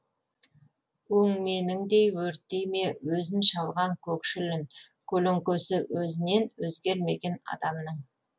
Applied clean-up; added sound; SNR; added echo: none; none; none; none.